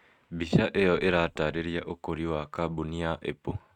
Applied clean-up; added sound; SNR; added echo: neural mask model RNNoise.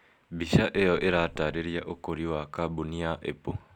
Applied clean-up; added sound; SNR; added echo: none; Knock; 20 dB; none.